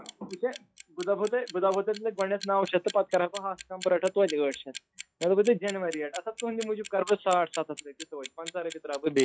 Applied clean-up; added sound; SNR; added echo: classical method log-MMSE.